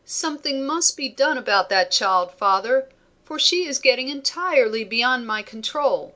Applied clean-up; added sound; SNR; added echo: none; none; none; none.